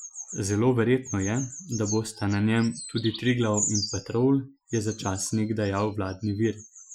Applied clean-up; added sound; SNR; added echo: classical method Wiener filter.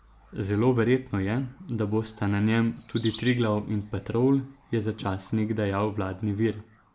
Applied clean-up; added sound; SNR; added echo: none; Bird vocalization, bird call, bird song; 12 dB; none.